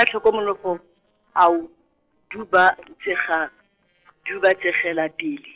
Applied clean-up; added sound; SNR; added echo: neural separator model SepFormer DNS4.